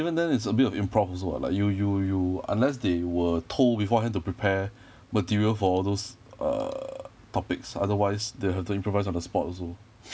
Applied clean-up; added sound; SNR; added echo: none; none; none; none.